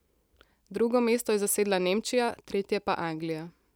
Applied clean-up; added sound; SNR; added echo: none; none; none; none.